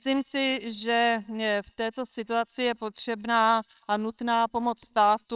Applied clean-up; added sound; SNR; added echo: neural separator model SepFormer WHAMR!.